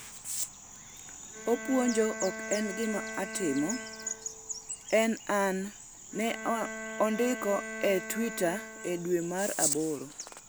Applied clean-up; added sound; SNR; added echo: none; Bowed string instrument; 11 dB; none.